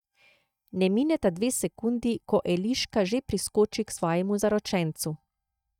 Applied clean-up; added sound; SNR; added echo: neural mask model DeepFilterNet 3.